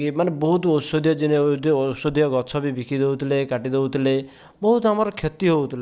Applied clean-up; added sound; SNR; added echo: none; none; none; none.